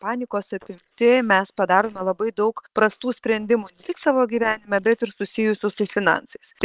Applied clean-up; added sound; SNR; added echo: neural separator model SepFormer WHAM!.